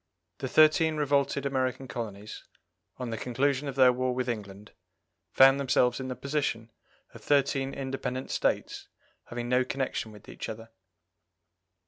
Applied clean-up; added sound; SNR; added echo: none; none; none; none.